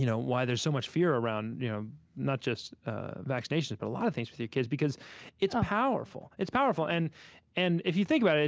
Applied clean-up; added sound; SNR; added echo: none; none; none; none.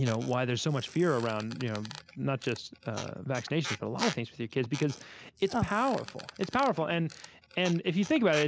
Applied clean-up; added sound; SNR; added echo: none; Squeak; 14 dB; none.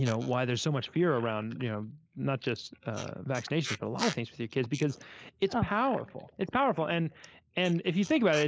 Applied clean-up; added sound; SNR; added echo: neural mask model Resemble Enhance denoiser.